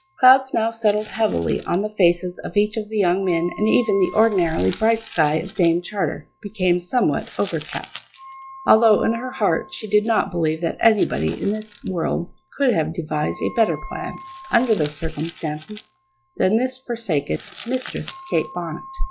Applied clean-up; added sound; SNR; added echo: classical method log-MMSE.